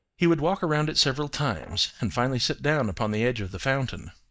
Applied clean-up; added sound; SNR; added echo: neural mask model DeepFilterNet 3.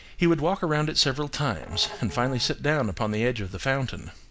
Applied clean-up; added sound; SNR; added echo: none; Musical instrument; 20 dB; none.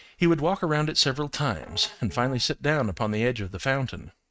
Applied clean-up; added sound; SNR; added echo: neural mask model RNNoise.